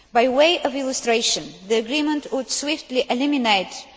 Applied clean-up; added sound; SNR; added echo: none; none; none; none.